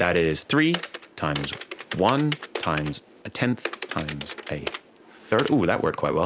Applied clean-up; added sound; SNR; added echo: none; none; none; none.